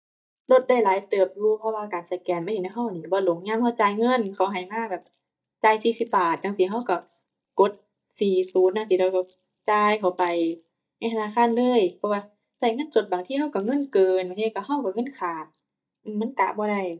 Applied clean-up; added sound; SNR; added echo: neural mask model DeepFilterNet 3.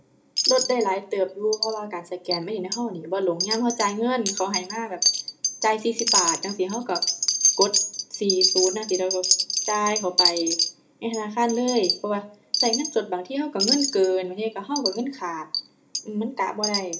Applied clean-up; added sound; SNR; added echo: none; Wind chime; 1 dB; reverberation time 0.2 s.